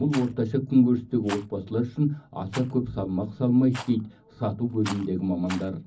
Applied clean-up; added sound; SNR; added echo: none; Rattle; 18 dB; reverberation time 0.4 s.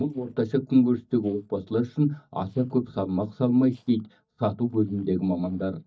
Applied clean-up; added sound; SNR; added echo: neural mask model DeepFilterNet 3.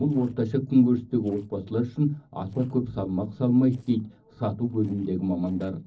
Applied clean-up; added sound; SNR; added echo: neural separator model SepFormer DNS4.